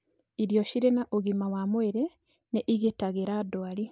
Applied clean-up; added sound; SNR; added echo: none; none; none; none.